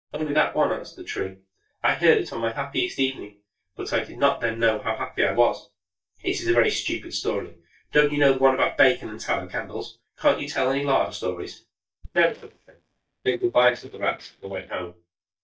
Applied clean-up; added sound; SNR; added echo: neural mask model DeepFilterNet 3.